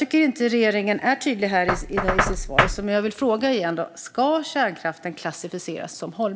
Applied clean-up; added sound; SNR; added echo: none; Knock; 6 dB; none.